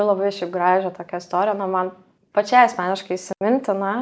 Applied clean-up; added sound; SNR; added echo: none; none; none; none.